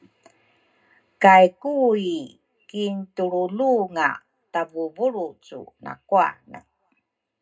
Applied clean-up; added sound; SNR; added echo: none; none; none; reverberation time 0.2 s.